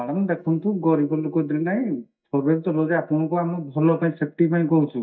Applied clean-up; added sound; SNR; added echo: neural mask model DeepFilterNet 3.